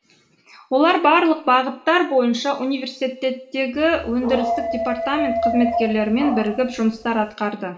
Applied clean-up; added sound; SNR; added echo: none; Dog; 5 dB; reverberation time 1.9 s.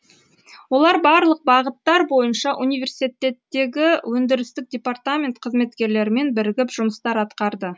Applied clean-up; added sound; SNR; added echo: none; none; none; none.